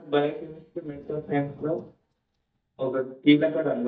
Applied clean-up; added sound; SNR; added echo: neural mask model DeepFilterNet 3.